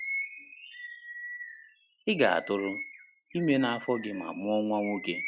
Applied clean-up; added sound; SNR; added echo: none; Bird vocalization, bird call, bird song; 10 dB; none.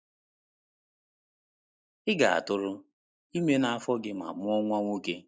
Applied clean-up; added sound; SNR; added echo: neural mask model Resemble Enhance denoiser.